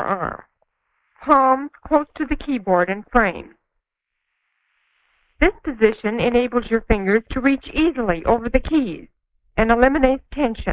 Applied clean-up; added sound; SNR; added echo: neural mask model Resemble Enhance denoiser.